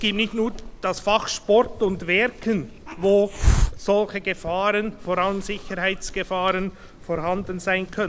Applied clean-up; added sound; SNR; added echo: none; Hiss; 6 dB; none.